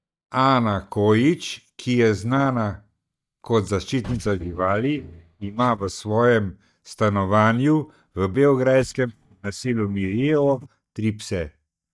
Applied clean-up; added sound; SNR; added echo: neural mask model DeepFilterNet 3.